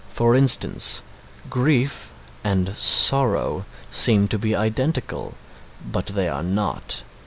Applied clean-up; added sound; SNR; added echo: none; none; none; none.